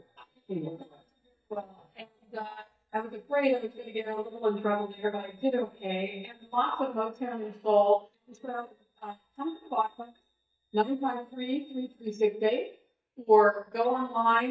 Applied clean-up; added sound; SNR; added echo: neural mask model DeepFilterNet 3.